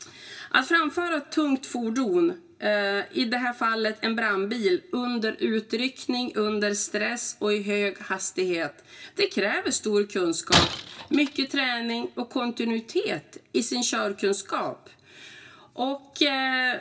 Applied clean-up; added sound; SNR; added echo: none; Shatter; 3 dB; reverberation time 0.2 s.